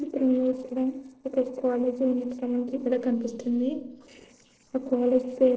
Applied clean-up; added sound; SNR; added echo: neural separator model SepFormer DNS4.